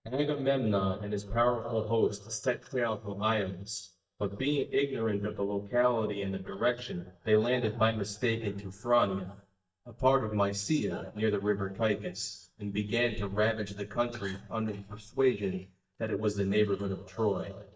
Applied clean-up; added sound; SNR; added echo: neural mask model DeepFilterNet 3.